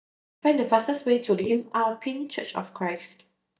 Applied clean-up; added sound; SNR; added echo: neural mask model DeepFilterNet 3.